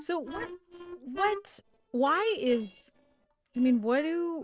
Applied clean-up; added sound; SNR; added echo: neural separator model SepFormer DNS4.